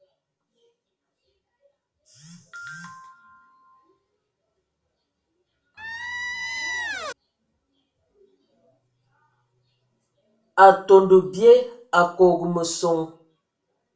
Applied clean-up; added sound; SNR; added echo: none; Squeak; 7 dB; reverberation time 0.3 s.